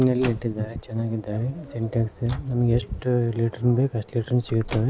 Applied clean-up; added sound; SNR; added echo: none; Microwave oven; 18 dB; none.